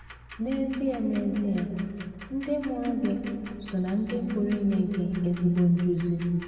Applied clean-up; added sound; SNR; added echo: none; Tick-tock; 15 dB; reverberation time 2.1 s.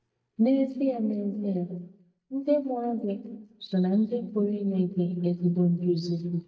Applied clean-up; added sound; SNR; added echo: neural mask model DeepFilterNet 3.